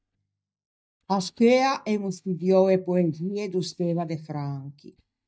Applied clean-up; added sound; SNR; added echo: neural mask model DeepFilterNet 3.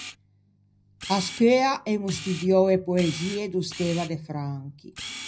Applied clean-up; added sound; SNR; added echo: none; Camera; 15 dB; reverberation time 0.4 s.